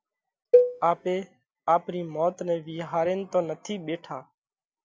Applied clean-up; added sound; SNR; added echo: none; Cowbell; -3 dB; none.